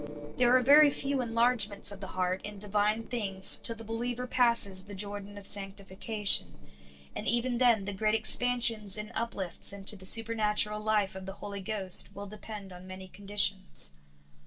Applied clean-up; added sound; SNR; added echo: neural separator model SepFormer DNS4.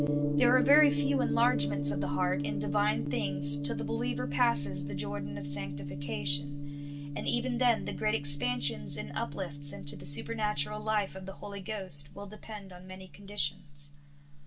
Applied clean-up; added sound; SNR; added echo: none; Gong; 4 dB; reverberation time 0.1 s.